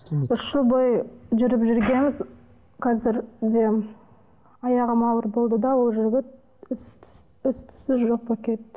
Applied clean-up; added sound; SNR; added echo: none; none; none; none.